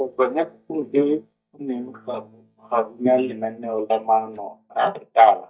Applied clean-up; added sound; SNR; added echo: neural mask model DeepFilterNet 3.